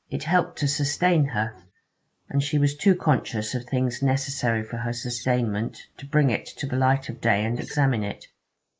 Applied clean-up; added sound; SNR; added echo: neural mask model Resemble Enhance denoiser.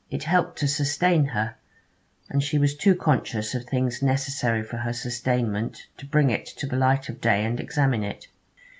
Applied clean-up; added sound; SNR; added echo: none; none; none; none.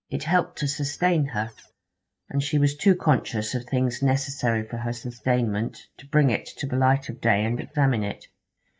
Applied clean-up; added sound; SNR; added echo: neural mask model DeepFilterNet 3.